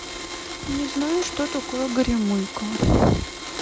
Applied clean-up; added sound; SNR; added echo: none; Domestic sounds, home sounds; 9 dB; none.